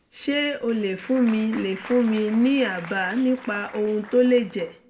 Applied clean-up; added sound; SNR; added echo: none; Applause; 19 dB; reverberation time 0.3 s.